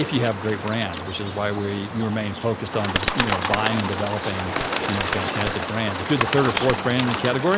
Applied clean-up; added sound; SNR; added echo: none; Bird; 3 dB; none.